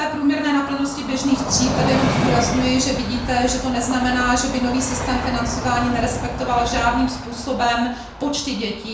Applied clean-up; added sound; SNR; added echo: none; Train; 5 dB; reverberation time 0.5 s.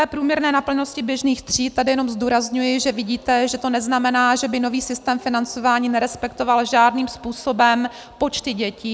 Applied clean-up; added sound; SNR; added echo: none; none; none; none.